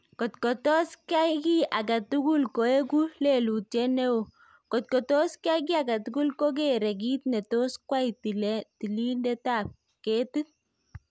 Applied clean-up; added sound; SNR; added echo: none; none; none; none.